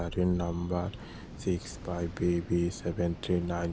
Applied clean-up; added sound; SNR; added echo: none; Waves, surf; 13 dB; none.